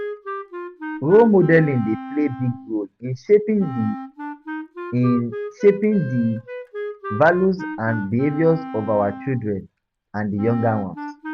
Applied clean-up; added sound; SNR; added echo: none; Wind instrument, woodwind instrument; 12 dB; none.